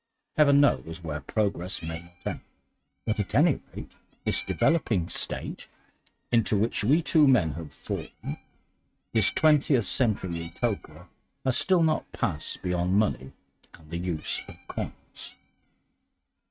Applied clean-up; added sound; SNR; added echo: neural mask model RNNoise.